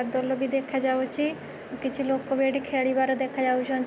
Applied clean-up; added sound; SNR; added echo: none; none; none; none.